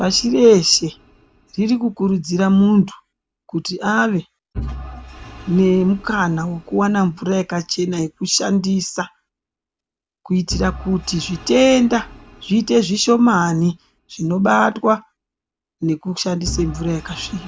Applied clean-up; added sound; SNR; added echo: none; Engine / Vehicle; 18 dB; none.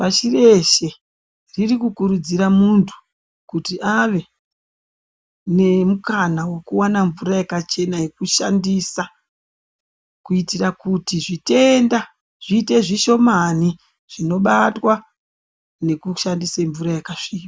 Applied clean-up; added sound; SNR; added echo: none; none; none; none.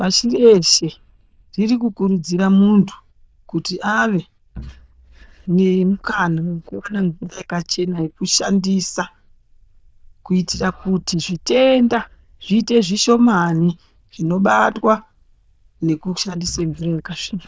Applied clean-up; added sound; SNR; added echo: neural diffusion model UNIVERSE++.